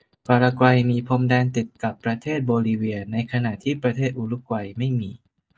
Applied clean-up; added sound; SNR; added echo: neural mask model DeepFilterNet 3.